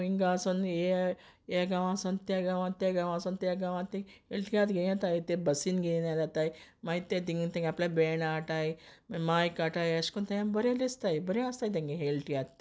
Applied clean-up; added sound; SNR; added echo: none; none; none; none.